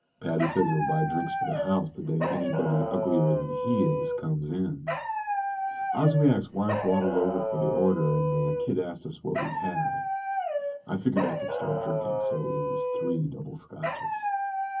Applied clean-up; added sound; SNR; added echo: none; Dog; 2 dB; reverberation time 0.3 s.